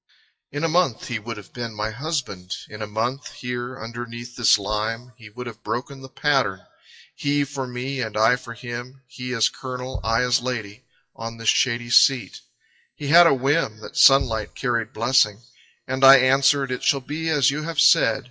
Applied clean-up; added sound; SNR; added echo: classical method WPE with log-MMSE.